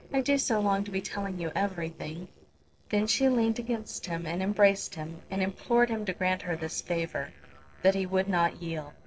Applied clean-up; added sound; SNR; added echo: neural separator model SepFormer DNS4.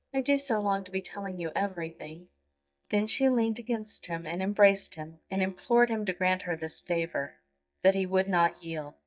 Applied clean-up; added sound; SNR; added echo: neural mask model DeepFilterNet 3.